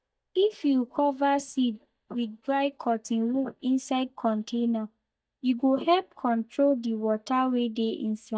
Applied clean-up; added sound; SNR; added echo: neural mask model DeepFilterNet 3.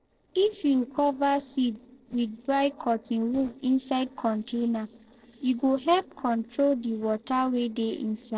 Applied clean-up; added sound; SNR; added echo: neural separator model SepFormer DNS4.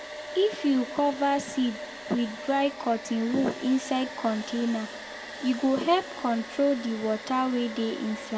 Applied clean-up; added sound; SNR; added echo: none; Domestic sounds, home sounds; 12 dB; reverberation time 1.7 s.